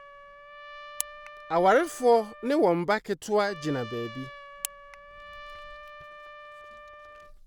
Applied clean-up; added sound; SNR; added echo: none; Trumpet; 17 dB; none.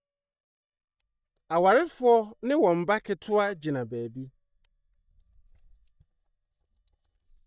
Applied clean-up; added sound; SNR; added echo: neural mask model DeepFilterNet 3.